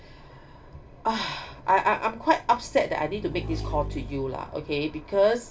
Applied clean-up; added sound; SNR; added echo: none; Motorcycle / Engine; 12 dB; reverberation time 0.2 s.